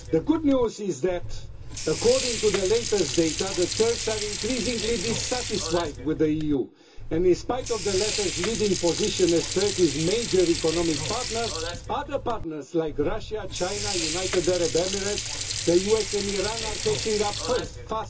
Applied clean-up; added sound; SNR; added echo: none; Sink (filling or washing) / Water; 5 dB; reverberation time 0.2 s.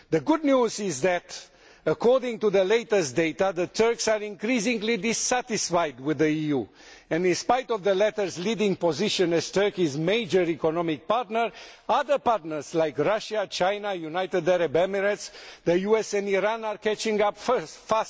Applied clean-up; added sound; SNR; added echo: none; none; none; none.